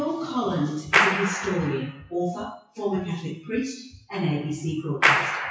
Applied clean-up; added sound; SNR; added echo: classical method WPE with log-MMSE.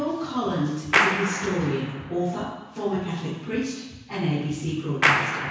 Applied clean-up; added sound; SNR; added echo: none; Clapping; 1 dB; reverberation time 1.1 s.